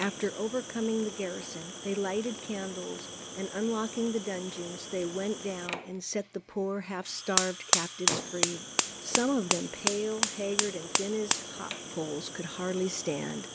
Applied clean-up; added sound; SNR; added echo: none; Fire; 1 dB; none.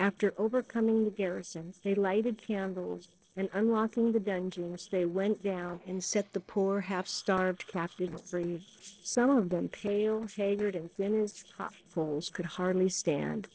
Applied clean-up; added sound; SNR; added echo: neural separator model SepFormer DNS4.